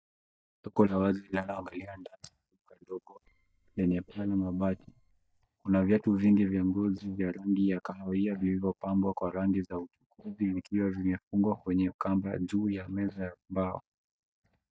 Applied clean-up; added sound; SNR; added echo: neural mask model DeepFilterNet 3.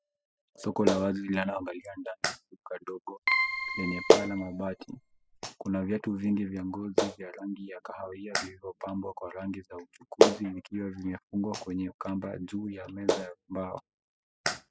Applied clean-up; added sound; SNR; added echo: classical method spectral subtraction.